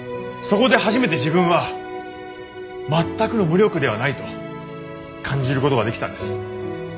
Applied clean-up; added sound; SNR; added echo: none; none; none; none.